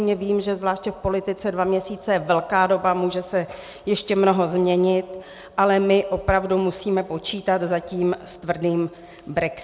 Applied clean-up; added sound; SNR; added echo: none; none; none; none.